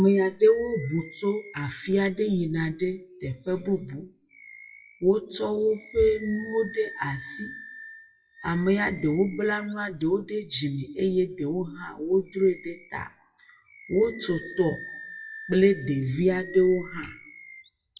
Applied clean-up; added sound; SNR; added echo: classical method WPE with log-MMSE.